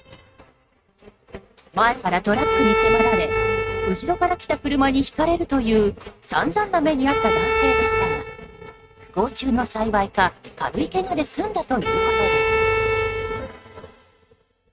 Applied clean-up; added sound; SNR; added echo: neural mask model RNNoise.